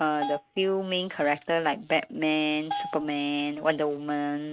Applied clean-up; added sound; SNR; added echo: neural mask model RNNoise.